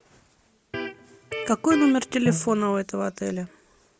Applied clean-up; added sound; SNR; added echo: none; Electric guitar; 7 dB; none.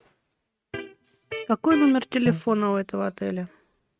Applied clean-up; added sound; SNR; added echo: neural mask model RNNoise.